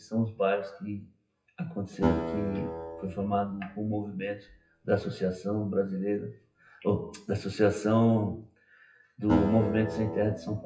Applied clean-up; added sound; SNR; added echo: classical method WPE with log-MMSE.